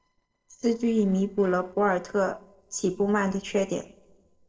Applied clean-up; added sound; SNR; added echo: neural separator model SepFormer DNS4.